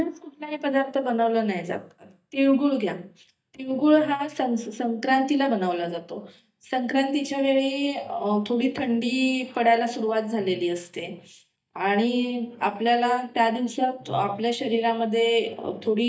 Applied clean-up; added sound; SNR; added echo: neural mask model DeepFilterNet 3.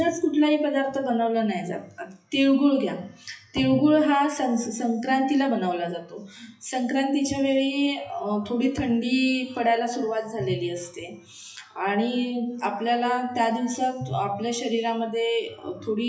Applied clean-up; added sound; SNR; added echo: classical method WPE with log-MMSE.